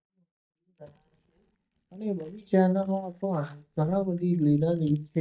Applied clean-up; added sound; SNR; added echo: neural mask model DeepFilterNet 3.